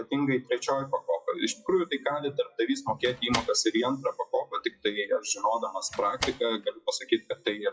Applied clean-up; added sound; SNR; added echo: classical method WPE with log-MMSE.